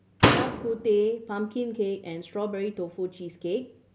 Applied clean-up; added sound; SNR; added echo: none; Slam; -5 dB; none.